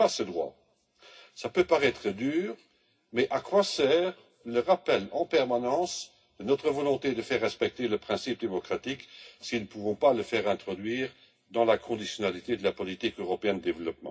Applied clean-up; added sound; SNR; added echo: none; none; none; reverberation time 0.4 s.